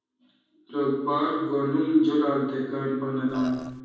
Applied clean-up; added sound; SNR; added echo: none; Burping, eructation; 15 dB; reverberation time 1.1 s.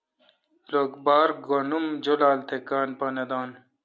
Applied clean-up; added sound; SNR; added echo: none; none; none; none.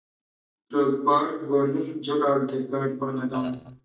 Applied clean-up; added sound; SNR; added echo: neural mask model DeepFilterNet 3.